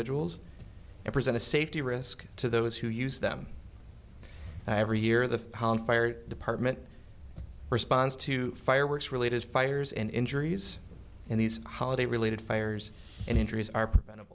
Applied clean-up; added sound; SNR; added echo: none; none; none; none.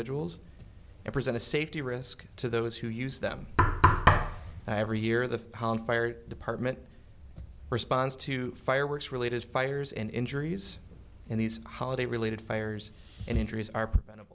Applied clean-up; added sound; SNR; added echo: none; Knock; -5 dB; none.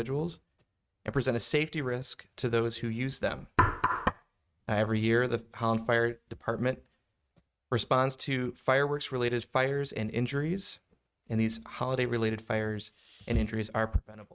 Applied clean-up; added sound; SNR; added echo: neural mask model RNNoise.